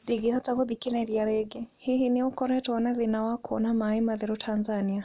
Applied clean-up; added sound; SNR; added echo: none; none; none; none.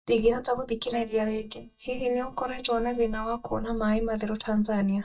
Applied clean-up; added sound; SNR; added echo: neural mask model DeepFilterNet 3.